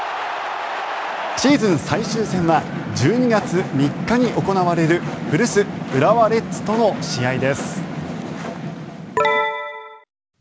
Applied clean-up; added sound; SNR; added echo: none; none; none; none.